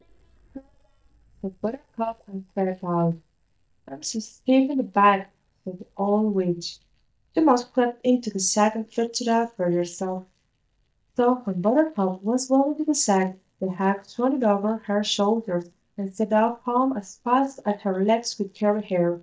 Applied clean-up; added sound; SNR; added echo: neural mask model DeepFilterNet 3.